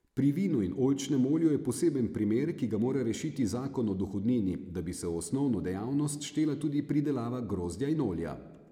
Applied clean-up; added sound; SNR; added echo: none; none; none; none.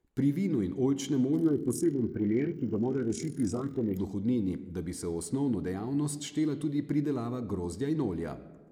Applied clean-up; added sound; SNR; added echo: neural mask model Resemble Enhance denoiser.